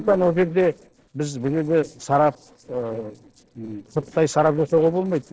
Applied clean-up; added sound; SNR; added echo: neural separator model SepFormer DNS4.